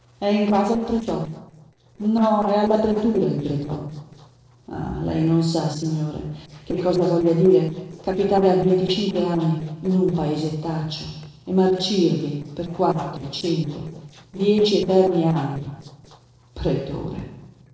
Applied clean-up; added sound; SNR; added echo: neural separator model SepFormer DNS4.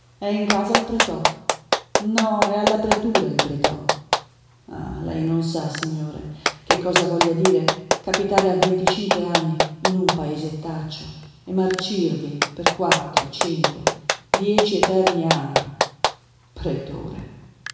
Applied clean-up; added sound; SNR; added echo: none; Clapping; 0 dB; reverberation time 1.0 s.